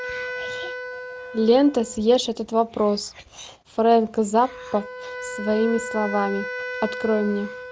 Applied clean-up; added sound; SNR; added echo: none; Wind instrument, woodwind instrument; 11 dB; none.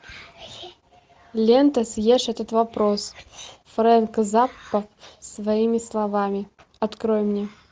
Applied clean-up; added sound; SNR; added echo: none; none; none; none.